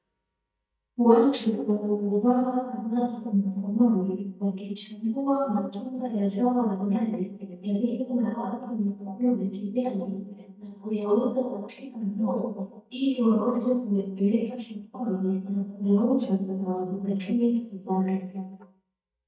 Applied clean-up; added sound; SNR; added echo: neural mask model DeepFilterNet 3.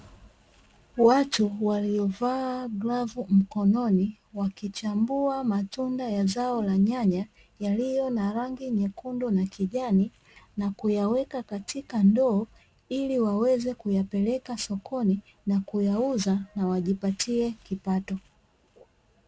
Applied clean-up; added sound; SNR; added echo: none; none; none; none.